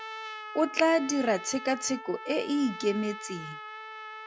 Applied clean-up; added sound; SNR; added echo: none; Trumpet; 11 dB; none.